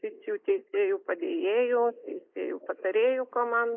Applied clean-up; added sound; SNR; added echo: neural mask model Resemble Enhance denoiser.